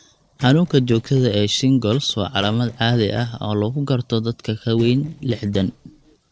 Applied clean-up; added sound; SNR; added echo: neural separator model SepFormer DNS4.